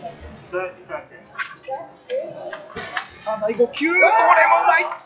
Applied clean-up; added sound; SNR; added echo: classical method log-MMSE.